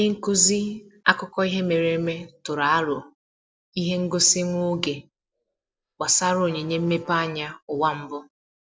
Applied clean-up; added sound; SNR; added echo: neural separator model SepFormer DNS4.